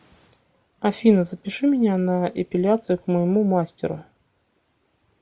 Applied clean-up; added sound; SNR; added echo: none; none; none; none.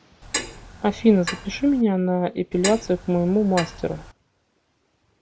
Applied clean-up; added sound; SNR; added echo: none; Clock; 10 dB; none.